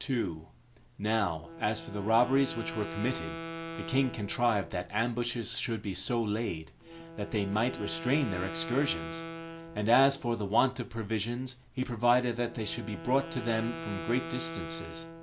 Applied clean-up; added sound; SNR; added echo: none; Wind instrument, woodwind instrument; 12 dB; none.